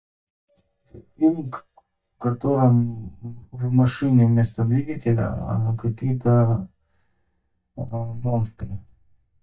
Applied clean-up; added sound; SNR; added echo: neural mask model DeepFilterNet 3.